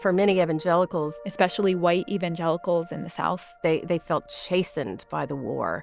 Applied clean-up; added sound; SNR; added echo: none; none; none; none.